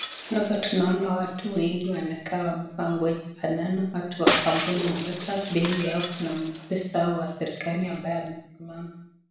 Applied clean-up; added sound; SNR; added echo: none; Shatter; 5 dB; reverberation time 0.7 s.